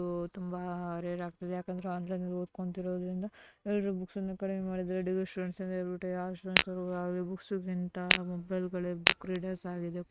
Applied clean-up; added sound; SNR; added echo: neural mask model RNNoise.